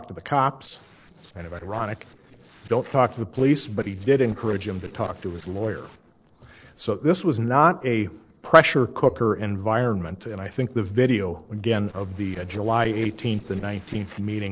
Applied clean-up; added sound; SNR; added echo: neural separator model SepFormer DNS4.